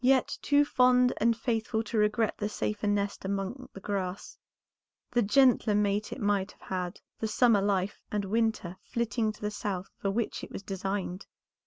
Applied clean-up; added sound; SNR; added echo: none; none; none; none.